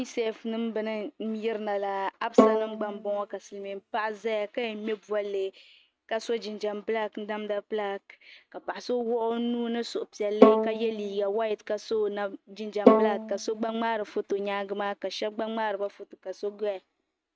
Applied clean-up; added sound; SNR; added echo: neural mask model RNNoise.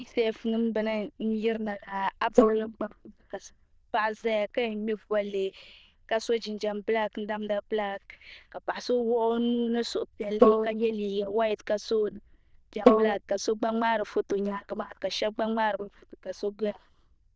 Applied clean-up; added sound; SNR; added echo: neural diffusion model UNIVERSE++.